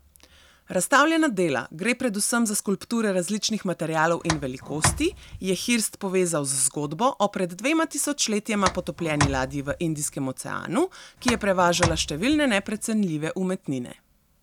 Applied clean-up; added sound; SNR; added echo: none; Tick; 6 dB; none.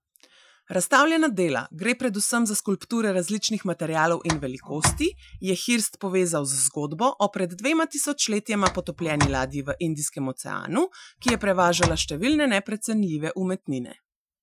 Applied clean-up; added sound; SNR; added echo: classical method Wiener filter.